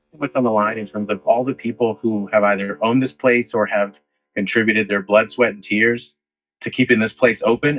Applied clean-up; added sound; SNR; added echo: neural mask model DeepFilterNet 3.